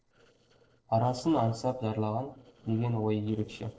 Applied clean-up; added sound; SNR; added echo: neural separator model SepFormer DNS4.